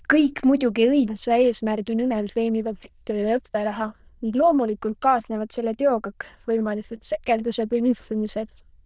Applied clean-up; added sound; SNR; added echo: neural diffusion model UNIVERSE++.